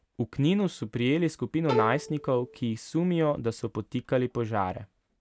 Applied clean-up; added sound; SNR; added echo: none; Bowed string instrument; 4 dB; none.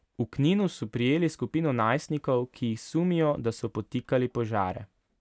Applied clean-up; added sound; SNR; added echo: none; none; none; none.